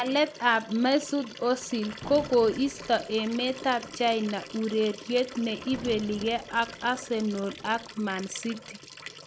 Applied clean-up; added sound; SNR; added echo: none; Liquid + Thunder; 15 dB; none.